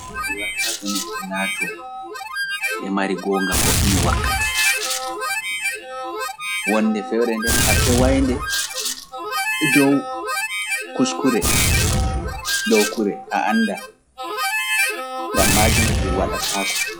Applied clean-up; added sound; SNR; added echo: classical method log-MMSE.